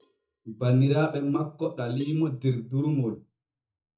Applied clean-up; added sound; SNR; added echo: neural mask model DeepFilterNet 3.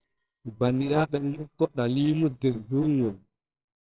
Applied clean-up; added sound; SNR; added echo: neural separator model SepFormer WHAMR!.